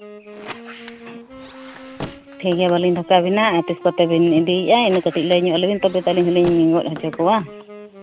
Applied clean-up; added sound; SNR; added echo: none; Wind instrument, woodwind instrument + Squeak; 17 dB; none.